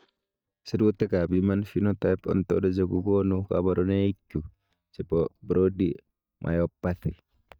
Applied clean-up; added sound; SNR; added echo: neural mask model DeepFilterNet 3.